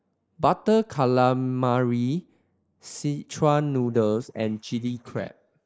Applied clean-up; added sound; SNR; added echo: neural mask model Resemble Enhance denoiser.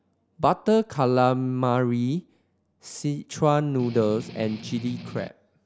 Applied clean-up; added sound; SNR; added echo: none; Strum; 13 dB; none.